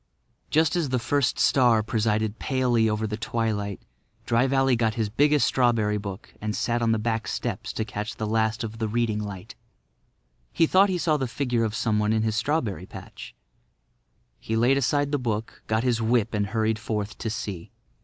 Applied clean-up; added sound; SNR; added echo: none; none; none; none.